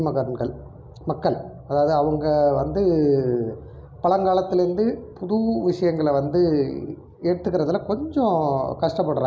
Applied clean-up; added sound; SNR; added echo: none; none; none; none.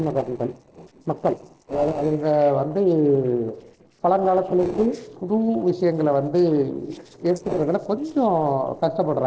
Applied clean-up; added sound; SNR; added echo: neural separator model SepFormer DNS4.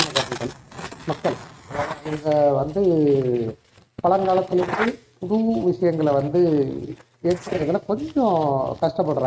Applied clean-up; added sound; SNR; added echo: neural mask model RNNoise.